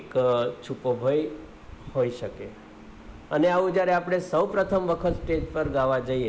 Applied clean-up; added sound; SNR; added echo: none; none; none; none.